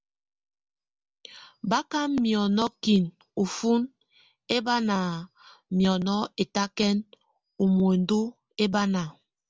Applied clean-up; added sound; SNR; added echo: none; none; none; none.